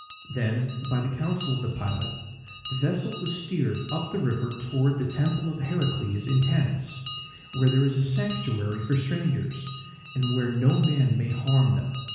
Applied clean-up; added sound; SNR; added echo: none; Bell; 8 dB; reverberation time 1.1 s.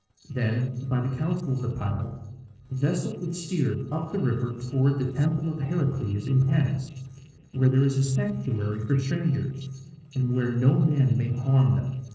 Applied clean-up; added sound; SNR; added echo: neural separator model SepFormer DNS4.